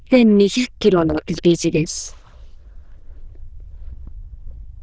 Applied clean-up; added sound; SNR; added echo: neural diffusion model UNIVERSE++.